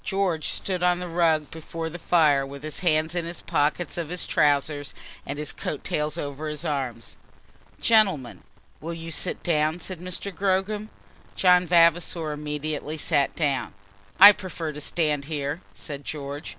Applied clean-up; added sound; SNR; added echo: none; none; none; none.